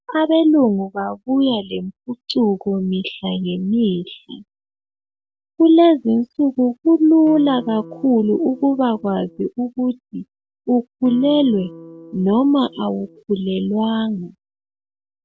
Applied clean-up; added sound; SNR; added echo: none; Electric guitar; 19 dB; none.